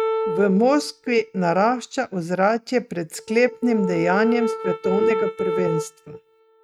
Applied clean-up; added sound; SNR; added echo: neural mask model RNNoise.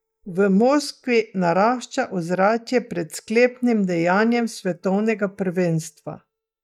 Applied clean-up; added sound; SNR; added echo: neural mask model DeepFilterNet 3.